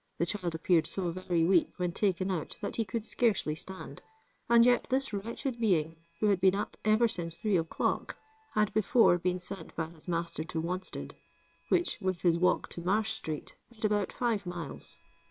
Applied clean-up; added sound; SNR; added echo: neural separator model SepFormer WHAM!.